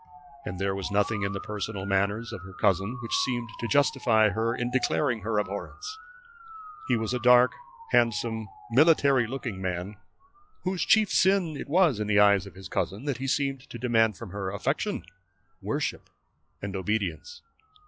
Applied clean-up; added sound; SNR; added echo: classical method log-MMSE.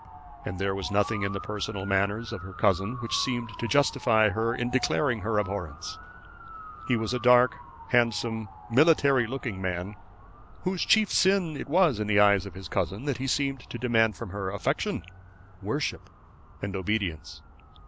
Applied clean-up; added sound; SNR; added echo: none; Motor vehicle (road) / Siren; 16 dB; none.